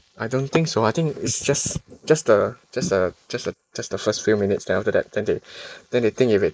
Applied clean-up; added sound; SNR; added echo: neural mask model Resemble Enhance denoiser.